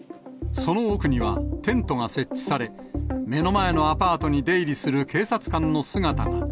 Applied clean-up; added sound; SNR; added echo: none; none; none; none.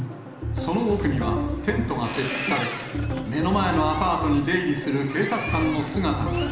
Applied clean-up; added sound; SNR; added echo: none; Boat, Water vehicle; 11 dB; reverberation time 1.1 s.